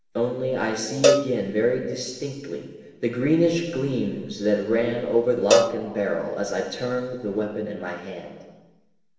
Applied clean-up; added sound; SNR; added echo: none; Cowbell; 0 dB; reverberation time 1.3 s.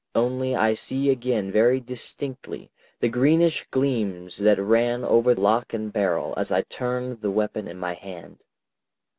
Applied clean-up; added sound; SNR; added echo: none; none; none; none.